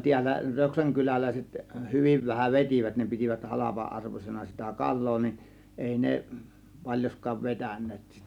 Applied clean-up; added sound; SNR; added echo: none; none; none; none.